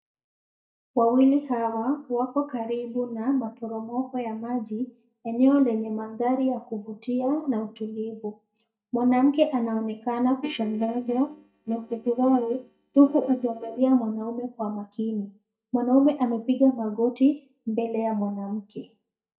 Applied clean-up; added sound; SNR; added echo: neural mask model DeepFilterNet 3.